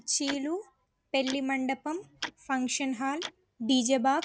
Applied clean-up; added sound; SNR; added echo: none; Tick-tock; 14 dB; none.